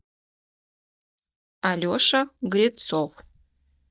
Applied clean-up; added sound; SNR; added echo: neural mask model DeepFilterNet 3.